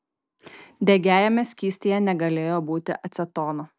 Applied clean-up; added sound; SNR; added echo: none; none; none; none.